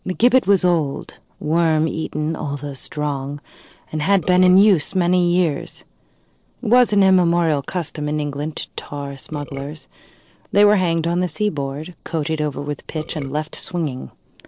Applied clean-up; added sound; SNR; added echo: neural separator model SepFormer DNS4.